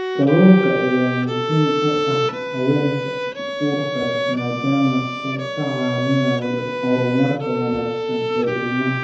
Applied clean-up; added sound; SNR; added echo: none; Bowed string instrument; 4 dB; reverberation time 1.0 s.